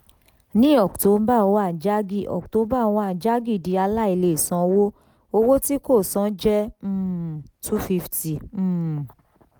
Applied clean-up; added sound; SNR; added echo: none; none; none; none.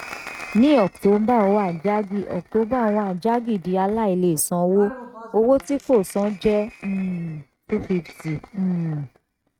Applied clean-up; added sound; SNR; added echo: neural mask model RNNoise.